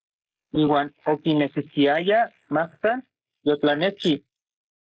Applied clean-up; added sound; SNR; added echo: neural mask model Resemble Enhance denoiser.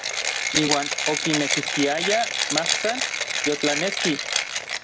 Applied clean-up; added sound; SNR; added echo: none; Mechanisms; -1 dB; none.